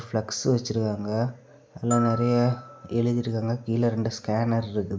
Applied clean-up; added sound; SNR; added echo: none; Glockenspiel; 14 dB; none.